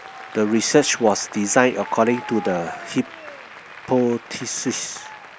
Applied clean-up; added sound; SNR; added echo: none; Applause; 15 dB; none.